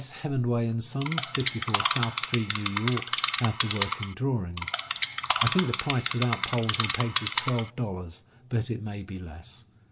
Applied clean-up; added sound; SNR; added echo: none; Insect; 0 dB; reverberation time 1.6 s.